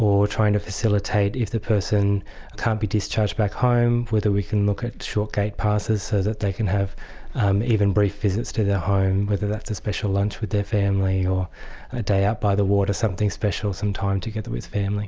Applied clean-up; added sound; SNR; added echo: none; none; none; none.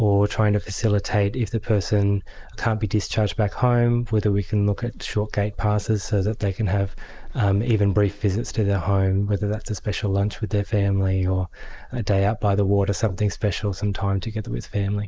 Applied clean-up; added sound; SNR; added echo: neural mask model Resemble Enhance denoiser.